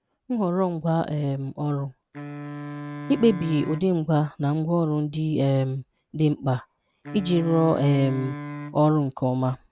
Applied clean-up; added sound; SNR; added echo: none; Wind instrument, woodwind instrument; 12 dB; none.